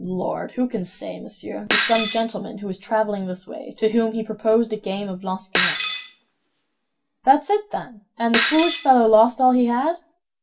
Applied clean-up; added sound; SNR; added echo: none; Shatter; 3 dB; reverberation time 0.2 s.